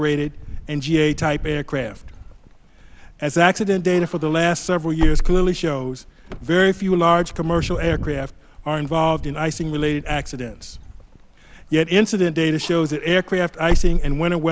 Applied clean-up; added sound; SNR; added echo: none; Wind / Car; 5 dB; none.